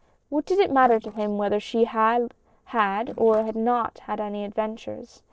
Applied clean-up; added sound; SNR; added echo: neural separator model SepFormer DNS4.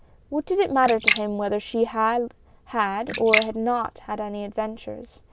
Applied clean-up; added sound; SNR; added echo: neural mask model Resemble Enhance denoiser.